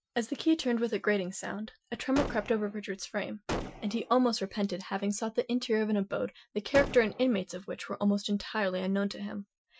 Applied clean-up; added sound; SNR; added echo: classical method Wiener filter.